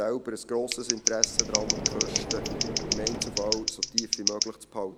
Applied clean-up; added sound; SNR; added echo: none; Scissors + Car; -3 dB; none.